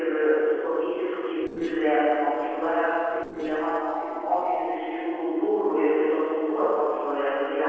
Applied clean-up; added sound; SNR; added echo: neural separator model SepFormer DNS4.